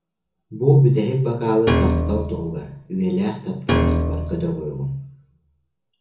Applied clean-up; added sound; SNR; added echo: none; Piano; 0 dB; reverberation time 0.7 s.